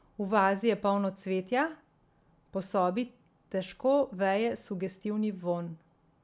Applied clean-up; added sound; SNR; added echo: none; none; none; none.